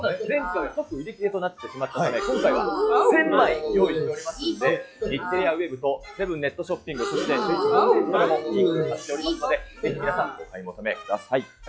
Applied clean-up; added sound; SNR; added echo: classical method log-MMSE.